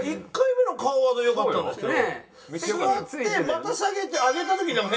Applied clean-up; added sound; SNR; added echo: none; none; none; reverberation time 0.2 s.